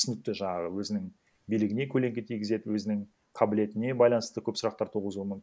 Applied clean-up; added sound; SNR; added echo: none; none; none; none.